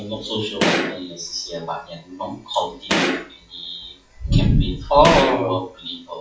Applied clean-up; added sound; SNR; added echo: classical method WPE with log-MMSE.